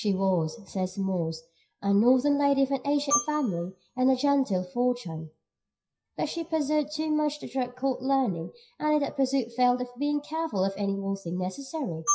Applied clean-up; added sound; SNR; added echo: classical method WPE with log-MMSE.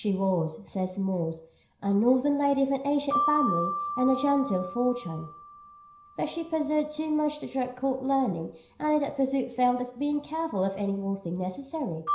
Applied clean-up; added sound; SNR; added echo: none; Marimba, xylophone; 8 dB; reverberation time 0.5 s.